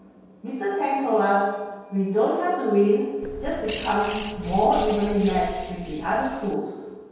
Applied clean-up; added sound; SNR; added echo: none; Bird; 10 dB; reverberation time 1.2 s.